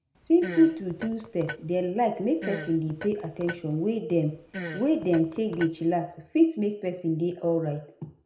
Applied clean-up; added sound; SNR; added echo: none; Fart; 14 dB; reverberation time 0.5 s.